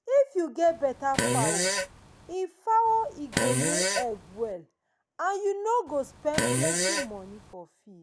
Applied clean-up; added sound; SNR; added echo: none; Fart; 0 dB; none.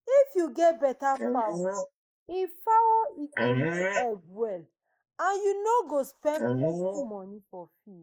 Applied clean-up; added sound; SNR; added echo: neural mask model Resemble Enhance denoiser.